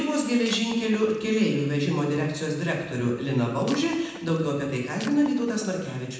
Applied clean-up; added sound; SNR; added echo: none; Shatter; 18 dB; reverberation time 1.0 s.